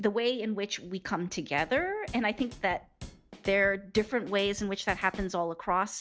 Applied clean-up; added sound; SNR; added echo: none; Drum kit; 17 dB; none.